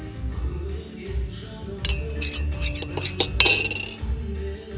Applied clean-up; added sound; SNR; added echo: none; Cutlery, silverware / Dishes, pots, and pans; -1 dB; reverberation time 1.1 s.